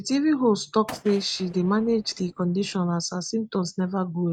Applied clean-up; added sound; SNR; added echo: neural mask model RNNoise.